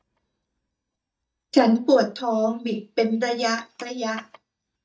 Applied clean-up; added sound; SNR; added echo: neural mask model DeepFilterNet 3.